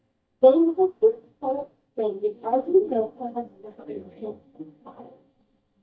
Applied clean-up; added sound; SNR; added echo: neural mask model DeepFilterNet 3.